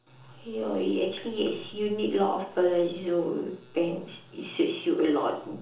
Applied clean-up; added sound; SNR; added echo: none; none; none; reverberation time 0.6 s.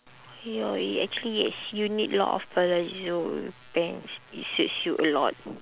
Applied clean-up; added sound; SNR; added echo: none; none; none; none.